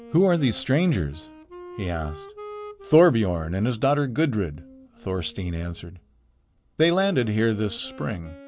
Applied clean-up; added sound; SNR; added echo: none; Wind instrument, woodwind instrument; 19 dB; none.